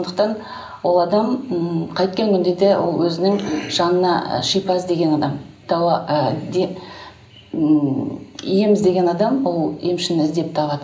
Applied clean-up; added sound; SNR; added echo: none; none; none; reverberation time 0.5 s.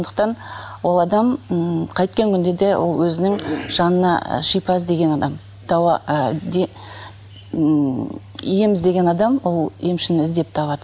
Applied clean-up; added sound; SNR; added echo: none; none; none; none.